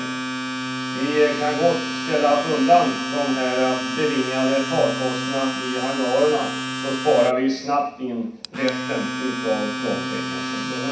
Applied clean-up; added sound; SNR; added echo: none; Domestic sounds, home sounds; 5 dB; reverberation time 0.6 s.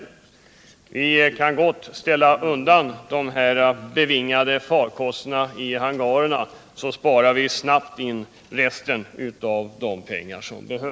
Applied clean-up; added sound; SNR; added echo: none; none; none; none.